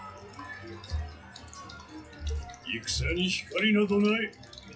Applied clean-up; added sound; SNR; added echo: classical method WPE with log-MMSE.